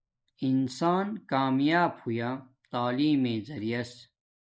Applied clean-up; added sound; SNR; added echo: neural mask model Resemble Enhance denoiser.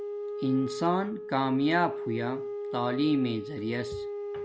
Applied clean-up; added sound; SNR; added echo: none; Wind instrument, woodwind instrument; 6 dB; none.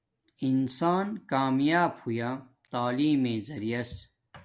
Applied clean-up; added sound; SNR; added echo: none; none; none; none.